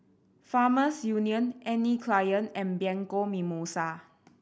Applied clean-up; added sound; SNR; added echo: none; none; none; none.